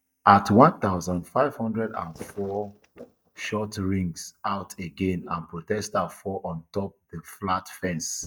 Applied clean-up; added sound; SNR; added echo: neural mask model DeepFilterNet 3.